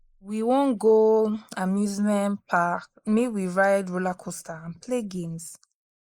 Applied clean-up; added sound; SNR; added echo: neural mask model Resemble Enhance denoiser.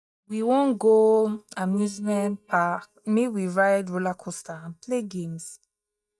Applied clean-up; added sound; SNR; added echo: neural mask model DeepFilterNet 3.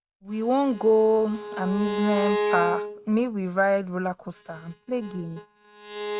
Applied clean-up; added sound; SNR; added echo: neural mask model RNNoise.